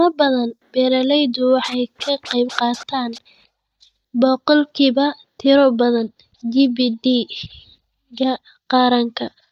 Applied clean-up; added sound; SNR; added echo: neural mask model DeepFilterNet 3.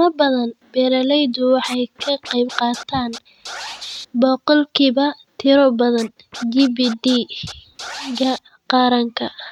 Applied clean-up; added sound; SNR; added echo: neural mask model RNNoise.